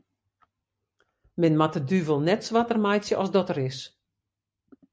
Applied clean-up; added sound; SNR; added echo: none; none; none; none.